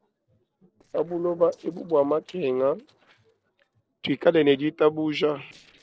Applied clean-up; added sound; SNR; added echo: neural separator model SepFormer DNS4.